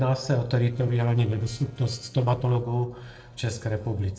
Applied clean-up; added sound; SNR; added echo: neural separator model SepFormer DNS4.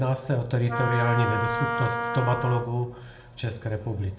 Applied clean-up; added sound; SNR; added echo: none; Wind instrument, woodwind instrument; 3 dB; reverberation time 0.4 s.